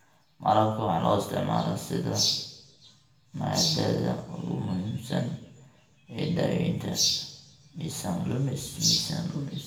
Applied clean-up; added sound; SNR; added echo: none; none; none; reverberation time 0.7 s.